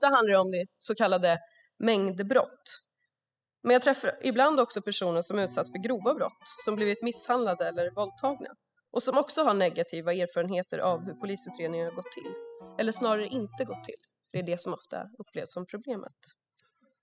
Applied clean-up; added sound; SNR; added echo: classical method spectral subtraction.